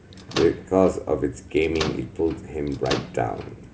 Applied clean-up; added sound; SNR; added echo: none; Microwave oven; 10 dB; none.